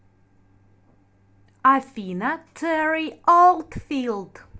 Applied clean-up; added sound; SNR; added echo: none; none; none; none.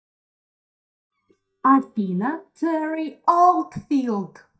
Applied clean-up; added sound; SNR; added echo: neural mask model DeepFilterNet 3.